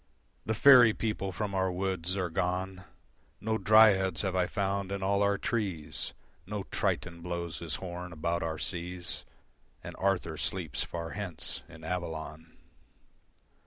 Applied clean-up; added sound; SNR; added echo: none; none; none; none.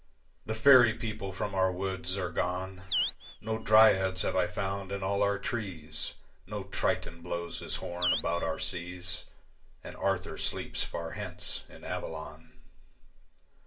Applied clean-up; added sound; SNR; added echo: none; Animal; 10 dB; reverberation time 0.2 s.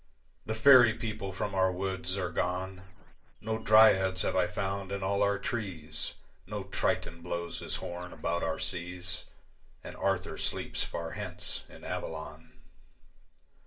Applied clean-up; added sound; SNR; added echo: neural separator model SepFormer DNS4.